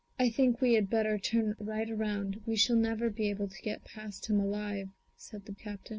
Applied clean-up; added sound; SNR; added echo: none; none; none; none.